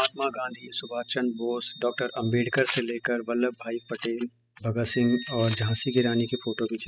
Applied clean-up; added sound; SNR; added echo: classical method spectral subtraction.